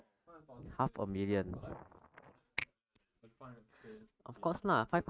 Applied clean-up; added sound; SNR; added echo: neural mask model RNNoise.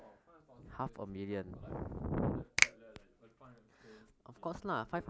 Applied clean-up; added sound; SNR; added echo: none; Finger snapping; -3 dB; none.